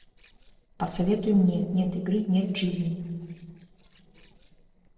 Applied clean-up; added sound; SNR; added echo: neural separator model SepFormer DNS4.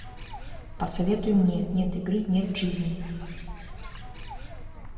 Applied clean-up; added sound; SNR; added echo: none; Bird; 14 dB; reverberation time 2.0 s.